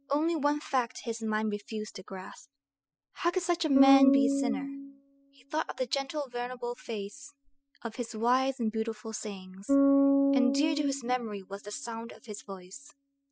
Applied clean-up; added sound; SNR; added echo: classical method spectral subtraction.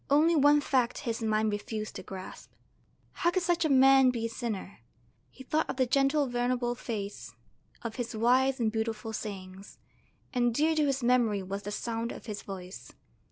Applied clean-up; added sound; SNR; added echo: none; none; none; none.